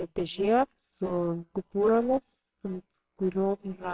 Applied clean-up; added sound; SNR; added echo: neural separator model SepFormer WHAMR!.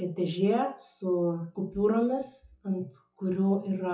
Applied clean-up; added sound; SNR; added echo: classical method WPE with log-MMSE.